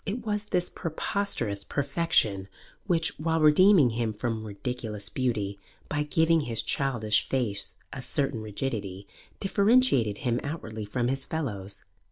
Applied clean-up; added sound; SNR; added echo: none; none; none; none.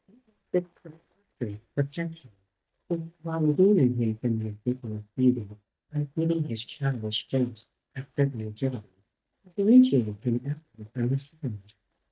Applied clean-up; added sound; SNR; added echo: neural mask model DeepFilterNet 3.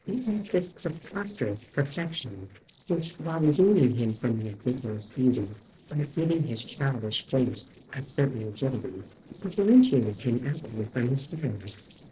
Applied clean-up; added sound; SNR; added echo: neural separator model SepFormer DNS4.